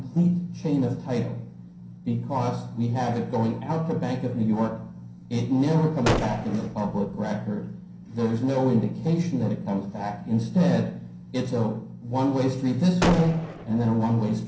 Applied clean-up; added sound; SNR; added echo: none; Gunshot, gunfire; 4 dB; reverberation time 0.6 s.